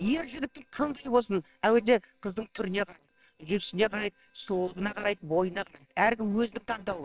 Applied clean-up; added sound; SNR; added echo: neural separator model SepFormer WHAMR!.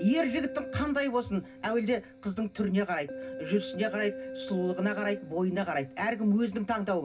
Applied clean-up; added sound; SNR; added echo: none; Keyboard (musical); 12 dB; reverberation time 0.4 s.